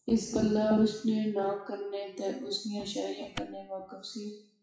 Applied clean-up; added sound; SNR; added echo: classical method WPE with log-MMSE.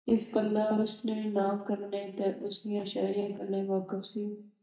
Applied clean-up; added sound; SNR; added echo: neural mask model DeepFilterNet 3.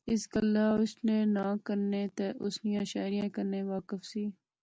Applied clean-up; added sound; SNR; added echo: none; none; none; none.